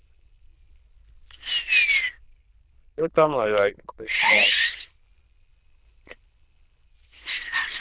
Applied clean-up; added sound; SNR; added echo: neural diffusion model UNIVERSE++.